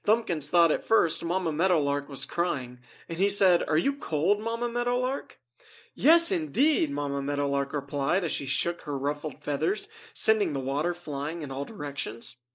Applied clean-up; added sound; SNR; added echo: neural mask model Resemble Enhance denoiser.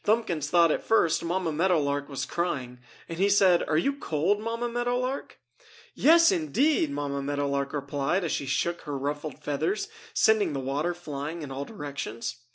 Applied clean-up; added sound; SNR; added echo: none; none; none; none.